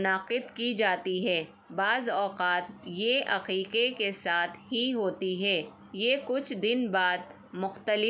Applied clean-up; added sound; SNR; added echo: none; none; none; none.